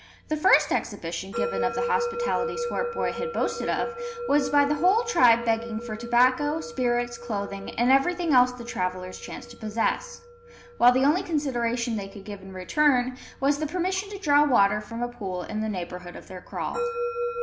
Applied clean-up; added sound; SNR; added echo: none; Musical instrument; 9 dB; none.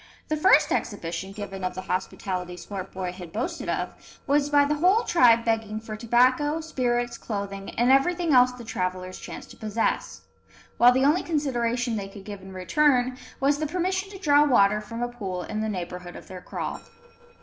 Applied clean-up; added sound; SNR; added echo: neural separator model SepFormer DNS4.